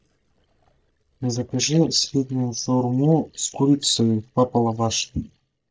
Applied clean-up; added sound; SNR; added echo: neural mask model DeepFilterNet 3.